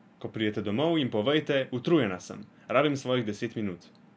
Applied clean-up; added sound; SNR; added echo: none; none; none; none.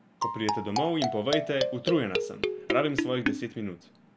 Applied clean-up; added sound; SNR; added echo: none; Marimba, xylophone; 1 dB; none.